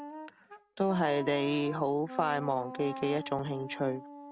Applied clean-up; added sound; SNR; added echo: none; Wind instrument, woodwind instrument; 12 dB; none.